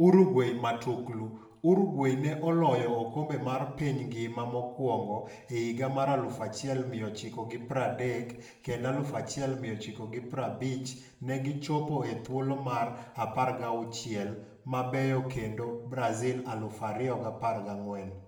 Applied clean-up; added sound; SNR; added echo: none; none; none; reverberation time 0.6 s.